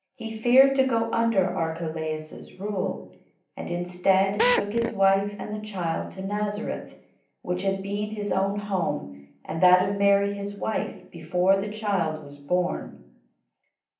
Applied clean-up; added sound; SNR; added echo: none; Drill; 0 dB; reverberation time 0.6 s.